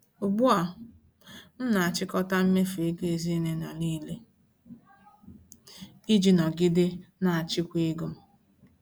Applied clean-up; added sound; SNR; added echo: none; none; none; none.